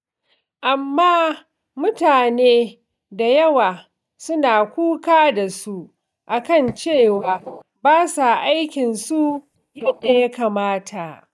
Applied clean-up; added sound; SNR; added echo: neural mask model DeepFilterNet 3.